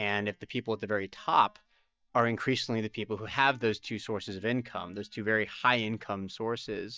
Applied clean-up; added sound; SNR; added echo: neural mask model DeepFilterNet 3.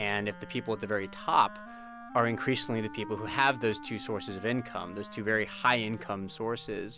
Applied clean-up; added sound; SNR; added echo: none; Wind instrument, woodwind instrument; 15 dB; none.